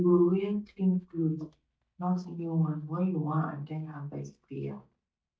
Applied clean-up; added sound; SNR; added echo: neural mask model DeepFilterNet 3.